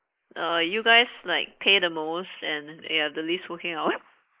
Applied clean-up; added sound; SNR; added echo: neural mask model Resemble Enhance denoiser.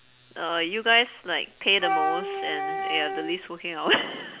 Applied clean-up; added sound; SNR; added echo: none; Wind instrument, woodwind instrument; 3 dB; none.